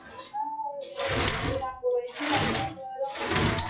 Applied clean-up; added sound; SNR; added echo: classical method WPE with log-MMSE.